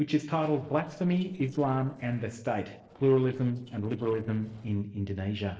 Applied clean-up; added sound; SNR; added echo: neural separator model SepFormer DNS4.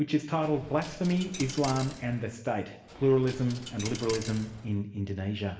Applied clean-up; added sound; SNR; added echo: none; Coin (dropping); 14 dB; reverberation time 0.8 s.